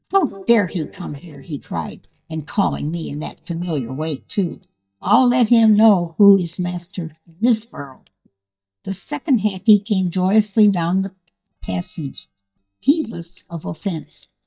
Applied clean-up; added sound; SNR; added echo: neural mask model DeepFilterNet 3.